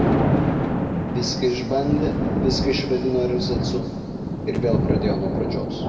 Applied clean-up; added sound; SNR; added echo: none; Thunder; -3 dB; reverberation time 1.8 s.